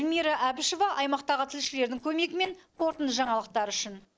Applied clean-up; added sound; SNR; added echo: neural separator model SepFormer DNS4.